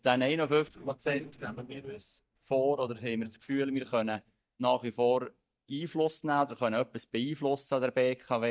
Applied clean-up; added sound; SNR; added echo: neural mask model DeepFilterNet 3.